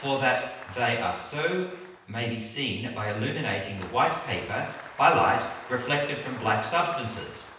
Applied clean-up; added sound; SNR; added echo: none; Applause; 18 dB; reverberation time 0.9 s.